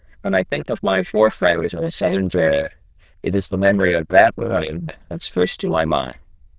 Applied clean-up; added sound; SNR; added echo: neural diffusion model UNIVERSE++.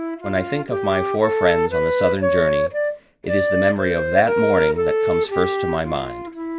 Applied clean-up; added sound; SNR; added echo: none; Wind instrument, woodwind instrument; -2 dB; none.